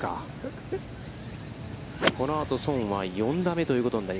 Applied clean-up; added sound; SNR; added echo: none; none; none; none.